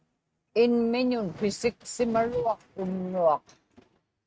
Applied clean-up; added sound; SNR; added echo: neural mask model RNNoise.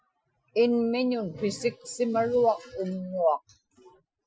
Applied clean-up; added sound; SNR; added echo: classical method Wiener filter.